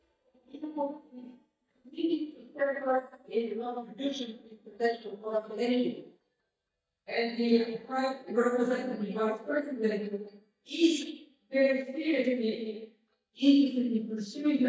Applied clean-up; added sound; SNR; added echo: neural mask model DeepFilterNet 3.